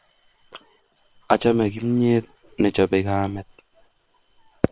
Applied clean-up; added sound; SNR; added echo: neural separator model SepFormer WHAM!.